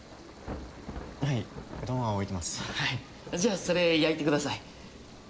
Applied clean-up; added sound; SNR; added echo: none; Thunder / Rain; 14 dB; none.